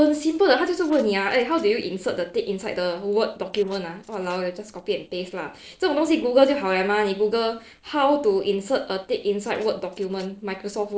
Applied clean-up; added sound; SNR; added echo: neural separator model SepFormer DNS4.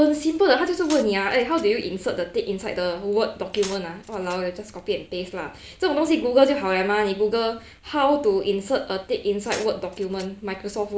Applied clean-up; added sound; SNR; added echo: none; Glass; 18 dB; none.